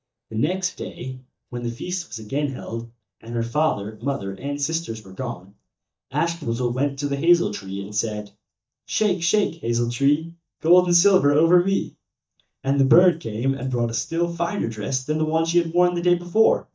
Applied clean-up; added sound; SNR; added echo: neural mask model DeepFilterNet 3.